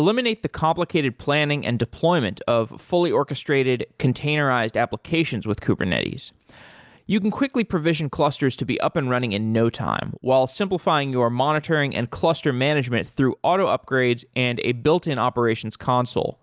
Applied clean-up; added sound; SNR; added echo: none; none; none; none.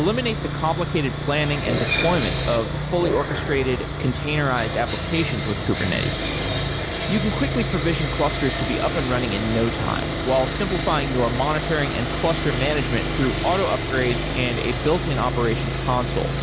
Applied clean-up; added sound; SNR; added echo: none; Growling + Sawing; 1 dB; none.